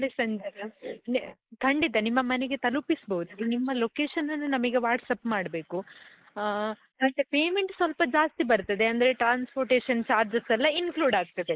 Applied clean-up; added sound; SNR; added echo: neural mask model Resemble Enhance denoiser.